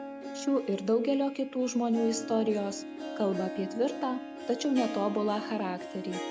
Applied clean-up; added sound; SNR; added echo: none; Harp; 9 dB; none.